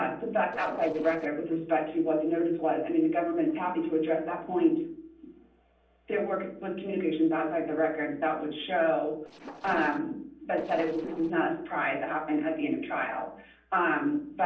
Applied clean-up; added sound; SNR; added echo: neural separator model SepFormer DNS4.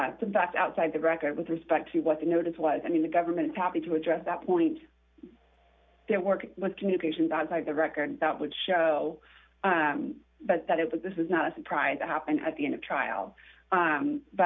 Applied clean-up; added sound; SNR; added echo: none; none; none; none.